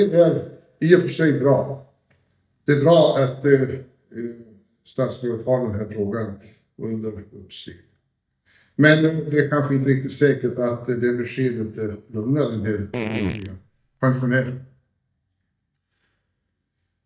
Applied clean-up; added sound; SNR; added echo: neural mask model DeepFilterNet 3.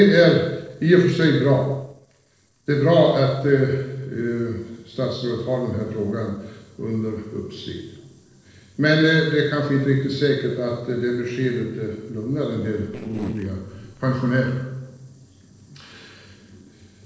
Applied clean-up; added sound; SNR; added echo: neural separator model SepFormer DNS4.